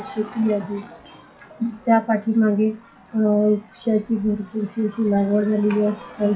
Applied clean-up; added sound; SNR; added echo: classical method WPE with log-MMSE.